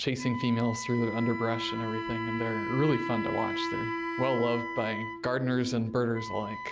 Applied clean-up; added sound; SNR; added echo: none; Wind instrument, woodwind instrument + Wind instrument, woodwind instrument; 5 dB; none.